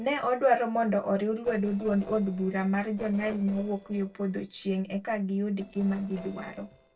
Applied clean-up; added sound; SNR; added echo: neural separator model SepFormer DNS4.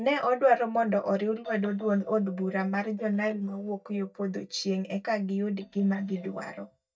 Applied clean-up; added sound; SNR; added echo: neural mask model DeepFilterNet 3.